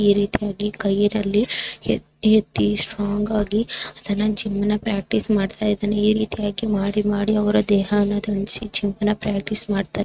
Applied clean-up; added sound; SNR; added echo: neural mask model RNNoise.